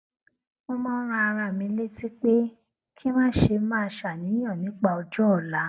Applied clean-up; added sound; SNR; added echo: none; none; none; none.